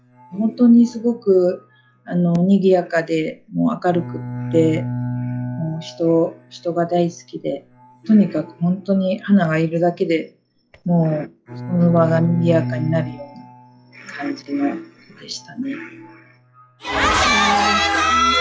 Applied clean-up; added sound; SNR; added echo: classical method log-MMSE.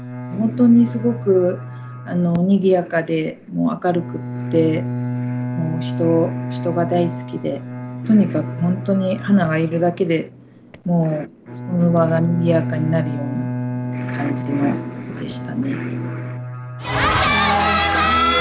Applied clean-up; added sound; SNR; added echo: none; Bowed string instrument; 8 dB; none.